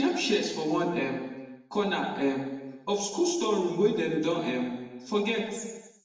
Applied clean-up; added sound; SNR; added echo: none; none; none; reverberation time 1.2 s.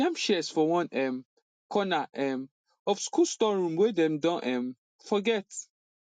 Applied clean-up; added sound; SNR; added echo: none; none; none; none.